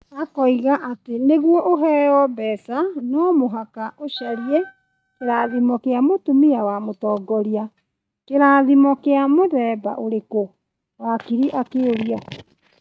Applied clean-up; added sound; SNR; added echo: neural mask model RNNoise.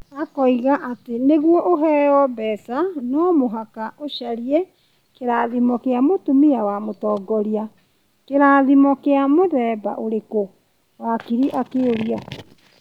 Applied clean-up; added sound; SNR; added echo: none; none; none; none.